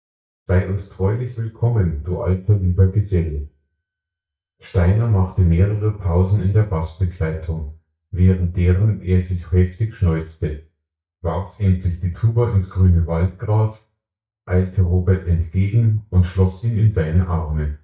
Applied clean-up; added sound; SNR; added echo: neural mask model DeepFilterNet 3.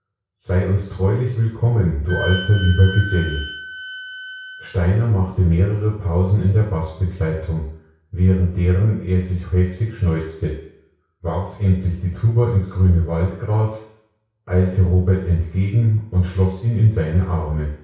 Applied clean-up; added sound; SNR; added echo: none; Wind instrument, woodwind instrument; 12 dB; reverberation time 0.6 s.